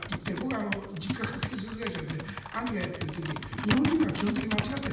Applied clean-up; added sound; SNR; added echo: none; Computer keyboard; 3 dB; reverberation time 0.8 s.